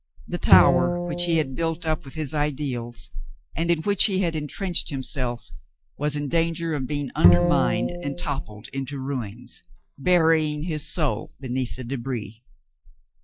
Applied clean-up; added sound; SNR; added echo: classical method log-MMSE.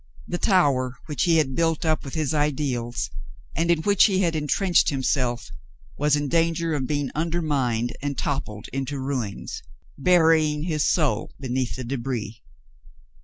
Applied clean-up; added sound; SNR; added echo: none; none; none; none.